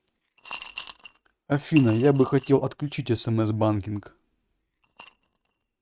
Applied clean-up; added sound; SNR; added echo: neural mask model RNNoise.